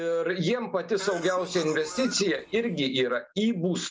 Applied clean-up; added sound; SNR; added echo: none; Cough; 13 dB; none.